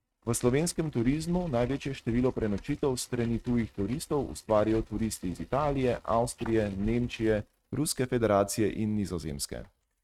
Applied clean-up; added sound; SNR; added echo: neural mask model RNNoise.